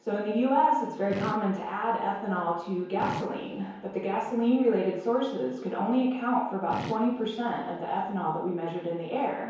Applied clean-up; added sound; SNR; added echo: none; Fart; 14 dB; reverberation time 1.0 s.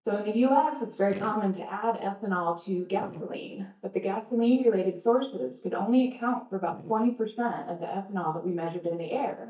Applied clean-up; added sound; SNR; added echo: neural mask model DeepFilterNet 3.